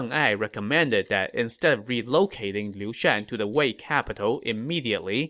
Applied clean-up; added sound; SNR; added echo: none; Keys jangling; 20 dB; none.